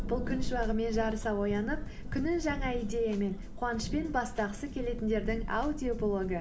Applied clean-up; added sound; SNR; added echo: none; Thunder / Rain; 4 dB; none.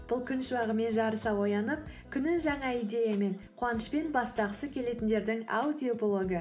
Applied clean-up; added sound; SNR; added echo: none; none; none; none.